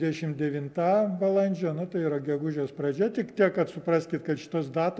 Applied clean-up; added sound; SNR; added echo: none; none; none; none.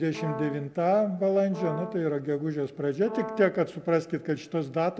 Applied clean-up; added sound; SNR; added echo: none; Brass instrument; 12 dB; none.